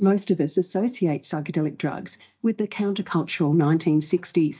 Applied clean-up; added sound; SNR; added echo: neural mask model DeepFilterNet 3.